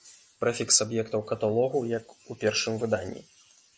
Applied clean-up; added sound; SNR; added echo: none; none; none; none.